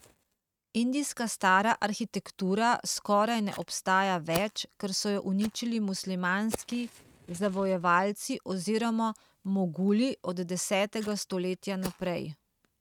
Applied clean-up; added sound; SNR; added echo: neural mask model RNNoise.